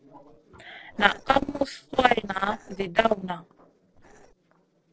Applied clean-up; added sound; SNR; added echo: neural separator model SepFormer DNS4.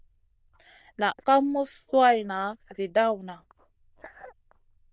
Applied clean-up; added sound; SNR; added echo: neural diffusion model UNIVERSE++.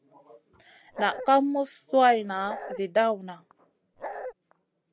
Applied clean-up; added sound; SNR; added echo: none; Bark; 9 dB; none.